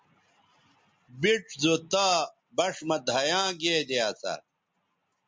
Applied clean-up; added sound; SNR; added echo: none; none; none; none.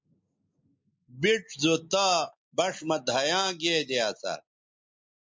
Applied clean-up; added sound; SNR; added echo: neural mask model Resemble Enhance denoiser.